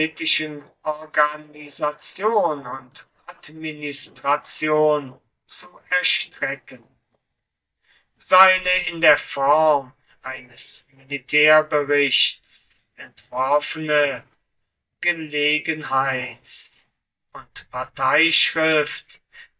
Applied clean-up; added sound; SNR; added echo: neural mask model DeepFilterNet 3.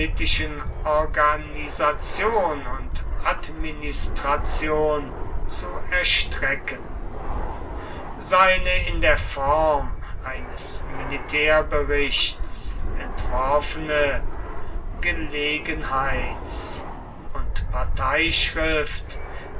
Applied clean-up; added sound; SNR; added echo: none; Fixed-wing aircraft, airplane; 1 dB; reverberation time 0.1 s.